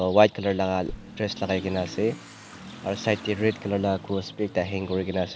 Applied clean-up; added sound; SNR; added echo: none; Motorcycle / Accelerating, revving, vroom + Bass drum; 16 dB; none.